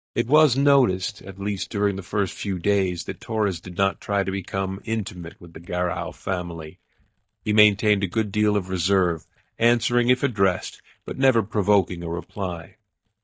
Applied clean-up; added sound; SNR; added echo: neural mask model DeepFilterNet 3.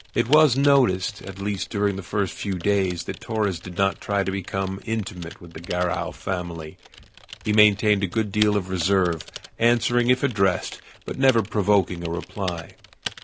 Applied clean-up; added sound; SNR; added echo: none; Typing; 17 dB; none.